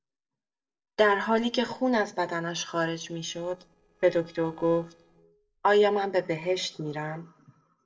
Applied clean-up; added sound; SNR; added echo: neural separator model SepFormer DNS4.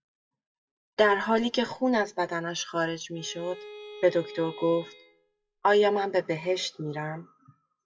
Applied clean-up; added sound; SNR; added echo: classical method WPE with log-MMSE.